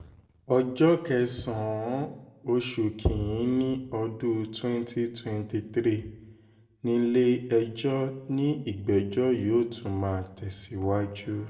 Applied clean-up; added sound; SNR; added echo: none; none; none; reverberation time 0.6 s.